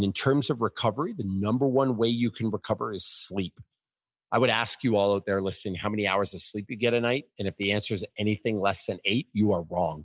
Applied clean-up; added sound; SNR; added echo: none; none; none; none.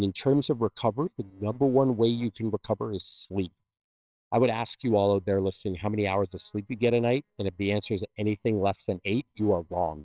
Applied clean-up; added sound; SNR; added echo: neural separator model SepFormer WHAMR!.